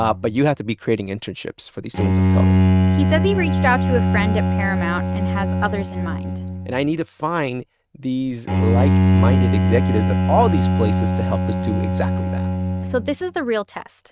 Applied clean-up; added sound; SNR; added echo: neural mask model RNNoise.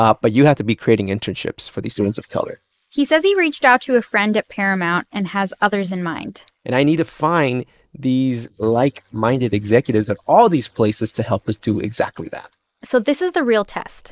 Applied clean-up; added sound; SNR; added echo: neural mask model Resemble Enhance denoiser.